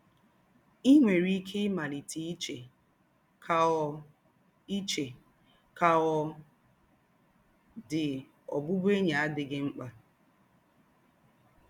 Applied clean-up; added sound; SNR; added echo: none; none; none; none.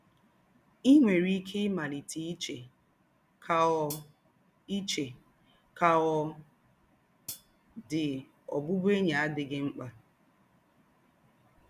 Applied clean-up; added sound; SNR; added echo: none; Hi-hat; 11 dB; none.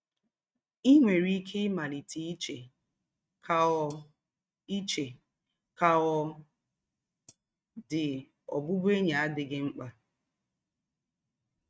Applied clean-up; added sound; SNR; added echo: neural mask model RNNoise.